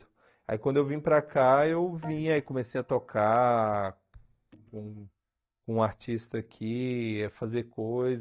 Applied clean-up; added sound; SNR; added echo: neural mask model DeepFilterNet 3.